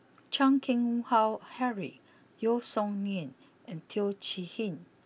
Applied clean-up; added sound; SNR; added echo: none; none; none; none.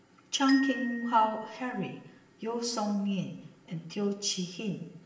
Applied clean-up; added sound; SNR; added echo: none; Glockenspiel; 13 dB; reverberation time 0.8 s.